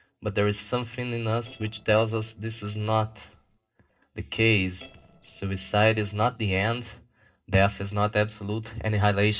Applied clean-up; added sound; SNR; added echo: neural separator model SepFormer DNS4.